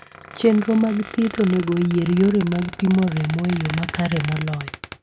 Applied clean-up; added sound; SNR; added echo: none; Squeak; 13 dB; none.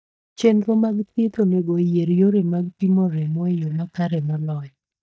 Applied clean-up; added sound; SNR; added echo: neural mask model DeepFilterNet 3.